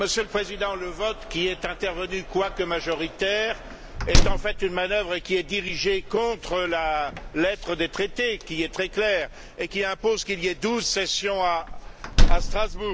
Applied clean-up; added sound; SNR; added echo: none; Slam; 0 dB; none.